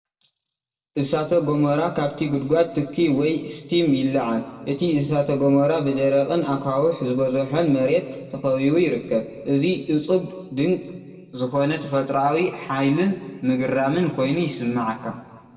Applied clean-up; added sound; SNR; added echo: none; none; none; reverberation time 1.6 s.